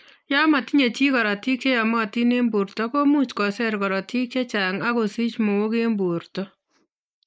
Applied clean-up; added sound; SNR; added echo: neural mask model Resemble Enhance denoiser.